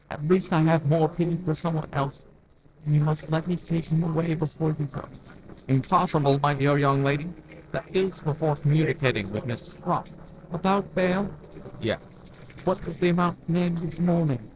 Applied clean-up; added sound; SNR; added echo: neural separator model SepFormer DNS4.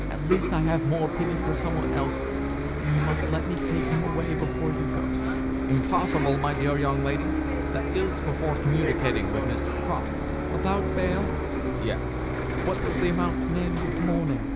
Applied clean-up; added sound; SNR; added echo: none; Bus; -2 dB; none.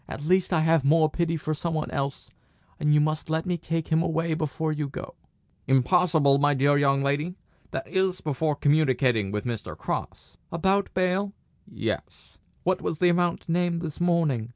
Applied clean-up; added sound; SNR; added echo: none; none; none; none.